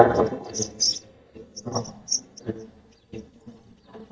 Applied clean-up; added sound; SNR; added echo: neural mask model DeepFilterNet 3.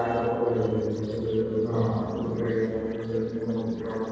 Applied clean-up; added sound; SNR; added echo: neural separator model SepFormer DNS4.